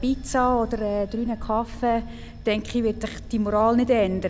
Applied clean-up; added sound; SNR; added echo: none; Bell / Train; 13 dB; none.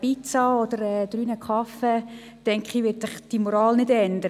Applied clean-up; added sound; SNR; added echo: none; none; none; none.